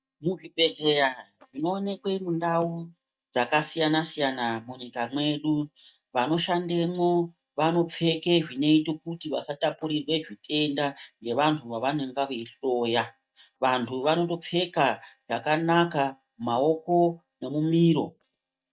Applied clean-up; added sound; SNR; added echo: neural mask model DeepFilterNet 3.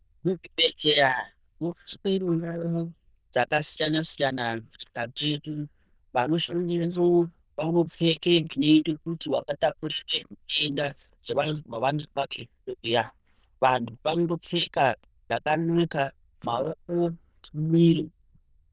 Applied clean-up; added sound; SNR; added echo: neural diffusion model UNIVERSE++.